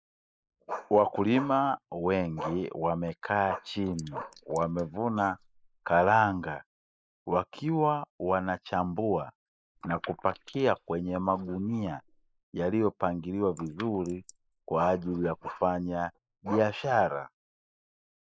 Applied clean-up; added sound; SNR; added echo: neural mask model Resemble Enhance denoiser.